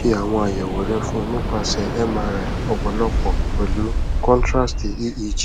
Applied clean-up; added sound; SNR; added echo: none; Waves, surf; -1 dB; none.